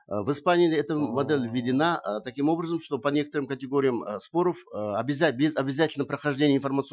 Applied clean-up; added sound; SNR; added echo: classical method Wiener filter.